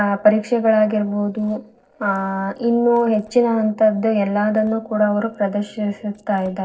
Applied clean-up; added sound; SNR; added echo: neural separator model SepFormer DNS4.